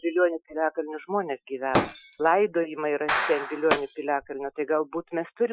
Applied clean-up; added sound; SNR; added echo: classical method Wiener filter.